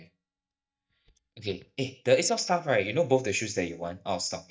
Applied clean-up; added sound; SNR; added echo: neural mask model DeepFilterNet 3.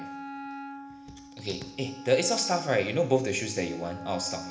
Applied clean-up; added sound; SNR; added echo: none; Wind instrument, woodwind instrument; 13 dB; reverberation time 1.1 s.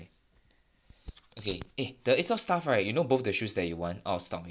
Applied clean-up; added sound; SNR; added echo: none; none; none; none.